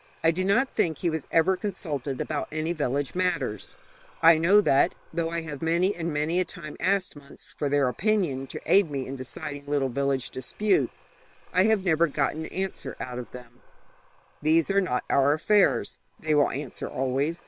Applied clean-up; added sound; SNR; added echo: neural separator model SepFormer WHAM!.